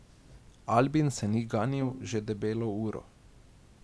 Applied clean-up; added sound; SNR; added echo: none; Bowed string instrument; 16 dB; none.